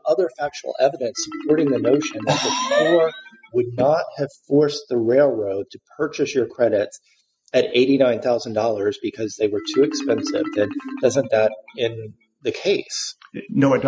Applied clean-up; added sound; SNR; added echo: classical method spectral subtraction.